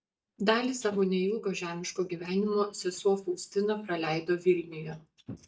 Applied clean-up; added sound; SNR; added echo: neural mask model DeepFilterNet 3.